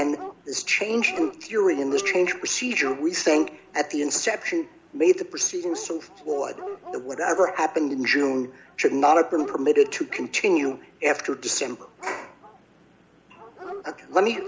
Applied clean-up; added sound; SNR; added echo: none; Dog; 16 dB; none.